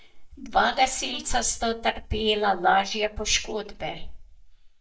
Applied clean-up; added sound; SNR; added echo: neural mask model DeepFilterNet 3.